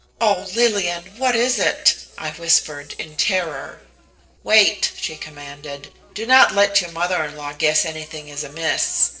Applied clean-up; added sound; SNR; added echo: neural separator model SepFormer DNS4.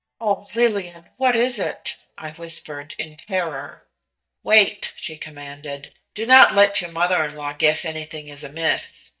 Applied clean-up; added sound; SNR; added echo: neural mask model DeepFilterNet 3.